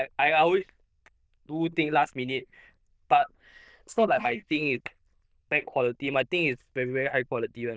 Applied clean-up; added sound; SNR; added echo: neural diffusion model UNIVERSE++.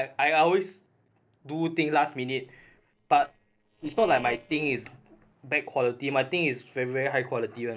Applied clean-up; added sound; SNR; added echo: neural separator model SepFormer DNS4.